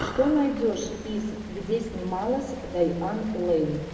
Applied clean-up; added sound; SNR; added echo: none; Rain; 19 dB; reverberation time 1.3 s.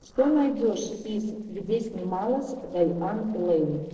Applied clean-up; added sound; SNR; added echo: neural separator model SepFormer DNS4.